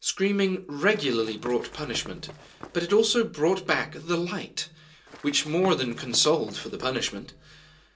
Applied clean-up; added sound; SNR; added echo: none; Run; 18 dB; reverberation time 0.2 s.